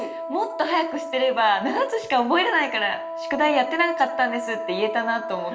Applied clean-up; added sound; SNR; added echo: none; Wind instrument, woodwind instrument; 8 dB; reverberation time 0.9 s.